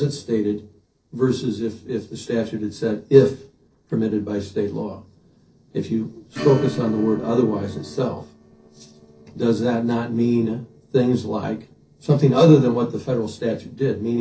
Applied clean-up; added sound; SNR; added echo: neural separator model SepFormer DNS4.